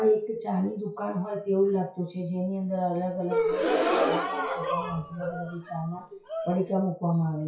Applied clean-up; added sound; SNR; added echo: classical method WPE with log-MMSE.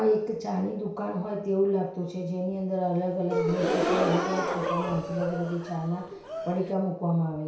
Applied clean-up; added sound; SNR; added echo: none; Gasp; 2 dB; reverberation time 0.6 s.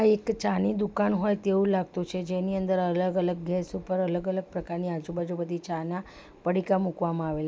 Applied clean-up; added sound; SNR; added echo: none; none; none; none.